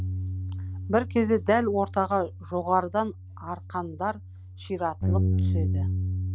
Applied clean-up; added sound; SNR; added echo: none; Bass guitar; 1 dB; none.